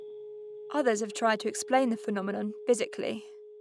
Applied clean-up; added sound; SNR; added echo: none; Telephone; 13 dB; none.